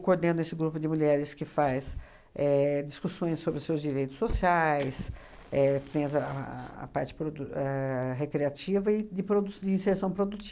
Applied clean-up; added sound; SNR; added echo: none; Fire; 18 dB; none.